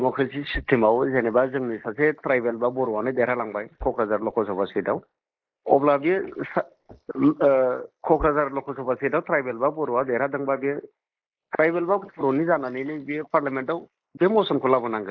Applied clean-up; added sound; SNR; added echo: neural mask model Resemble Enhance denoiser.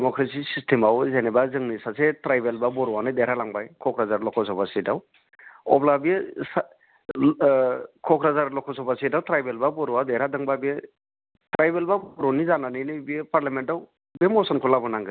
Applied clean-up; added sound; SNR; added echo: none; none; none; none.